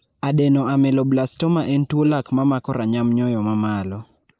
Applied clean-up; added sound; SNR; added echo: neural mask model Resemble Enhance denoiser.